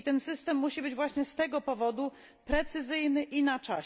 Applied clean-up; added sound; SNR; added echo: none; none; none; none.